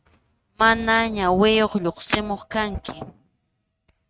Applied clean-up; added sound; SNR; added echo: neural mask model RNNoise.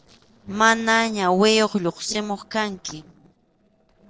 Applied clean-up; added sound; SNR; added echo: neural separator model SepFormer DNS4.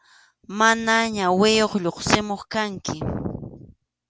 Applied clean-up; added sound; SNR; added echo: none; none; none; none.